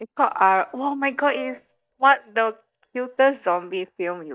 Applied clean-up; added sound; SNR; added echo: neural mask model DeepFilterNet 3.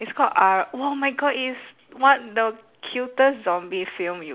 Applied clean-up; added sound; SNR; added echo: none; none; none; none.